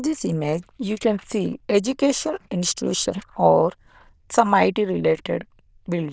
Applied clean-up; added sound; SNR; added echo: neural diffusion model UNIVERSE++.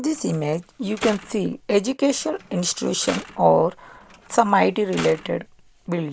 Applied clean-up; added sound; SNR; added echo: none; Mechanisms; 17 dB; none.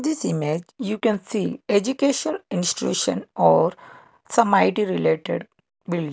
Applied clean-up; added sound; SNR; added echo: none; none; none; none.